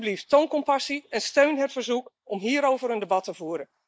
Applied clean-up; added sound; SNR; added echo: neural mask model Resemble Enhance denoiser.